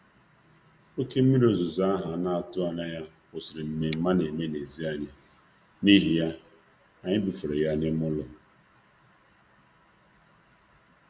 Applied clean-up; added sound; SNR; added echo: none; none; none; none.